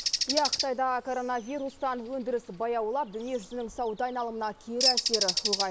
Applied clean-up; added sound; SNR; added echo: none; Bird; 2 dB; none.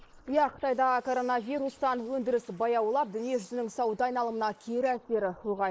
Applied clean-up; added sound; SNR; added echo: neural mask model Resemble Enhance denoiser.